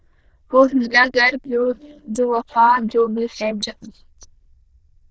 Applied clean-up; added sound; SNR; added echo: neural diffusion model UNIVERSE++.